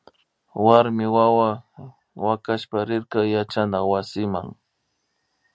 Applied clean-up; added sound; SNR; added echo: none; none; none; none.